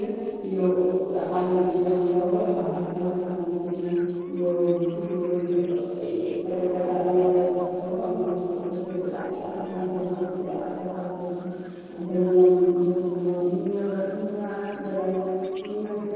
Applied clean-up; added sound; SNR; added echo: neural separator model SepFormer DNS4.